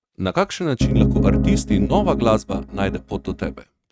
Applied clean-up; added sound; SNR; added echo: neural mask model RNNoise.